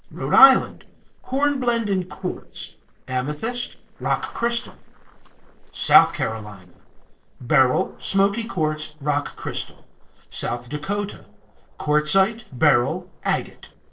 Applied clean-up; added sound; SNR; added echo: neural separator model SepFormer DNS4.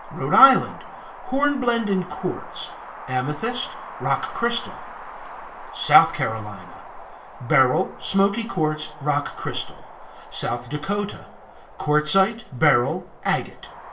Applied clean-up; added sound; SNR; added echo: none; Wind; 16 dB; reverberation time 0.4 s.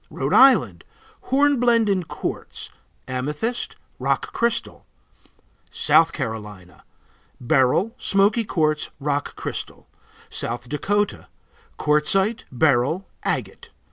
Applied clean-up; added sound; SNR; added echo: none; none; none; none.